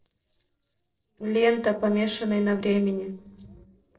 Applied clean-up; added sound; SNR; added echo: neural separator model SepFormer DNS4.